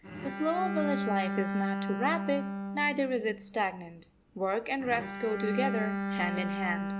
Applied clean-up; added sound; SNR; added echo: none; Bowed string instrument; 3 dB; none.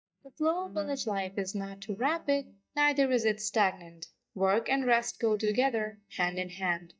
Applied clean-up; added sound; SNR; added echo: neural mask model DeepFilterNet 3.